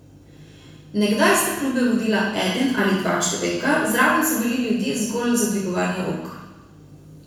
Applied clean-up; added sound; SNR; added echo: none; none; none; reverberation time 1.0 s.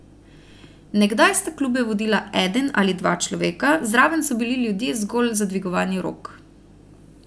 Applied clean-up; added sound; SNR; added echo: none; none; none; none.